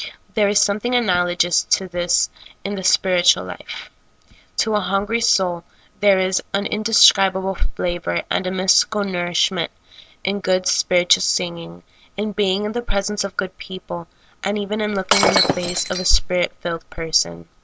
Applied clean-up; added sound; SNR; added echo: none; Shatter; -1 dB; none.